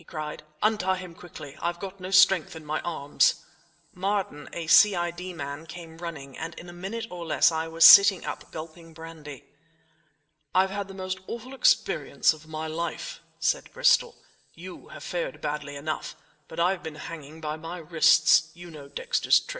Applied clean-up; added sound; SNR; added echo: none; none; none; reverberation time 1.0 s.